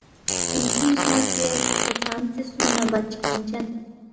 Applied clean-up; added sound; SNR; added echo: none; Fart; -1 dB; reverberation time 1.3 s.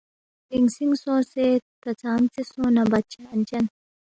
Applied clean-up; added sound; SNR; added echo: none; none; none; none.